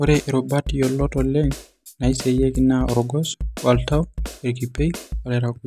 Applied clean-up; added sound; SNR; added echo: none; Snare drum; 8 dB; none.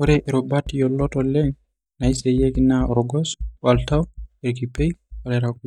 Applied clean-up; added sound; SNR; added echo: neural mask model DeepFilterNet 3.